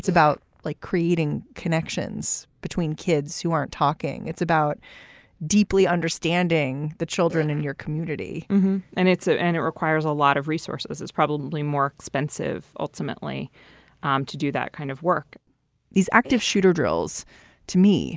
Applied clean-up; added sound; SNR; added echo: neural mask model Resemble Enhance denoiser.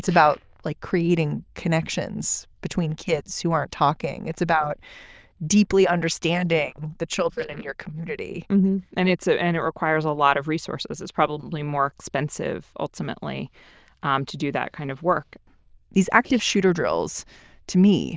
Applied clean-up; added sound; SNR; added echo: neural diffusion model UNIVERSE++.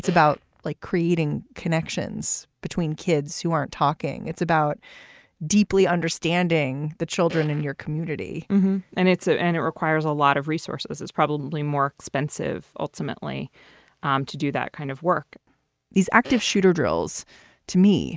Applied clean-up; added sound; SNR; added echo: neural mask model RNNoise.